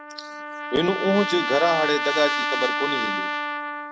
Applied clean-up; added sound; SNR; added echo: none; Trumpet; 2 dB; none.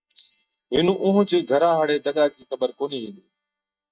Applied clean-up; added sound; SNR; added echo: neural mask model DeepFilterNet 3.